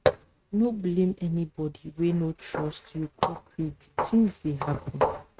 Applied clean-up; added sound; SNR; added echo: neural mask model RNNoise.